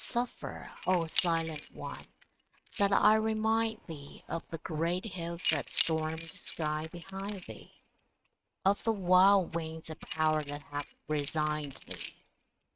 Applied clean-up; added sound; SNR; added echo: neural mask model RNNoise.